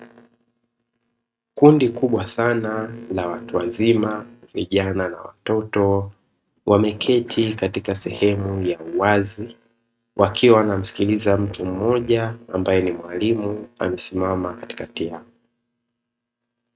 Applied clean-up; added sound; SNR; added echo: neural mask model RNNoise.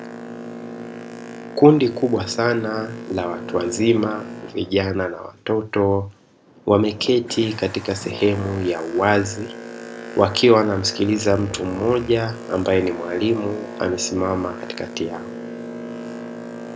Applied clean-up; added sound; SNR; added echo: none; Growling + Boat, Water vehicle; 13 dB; none.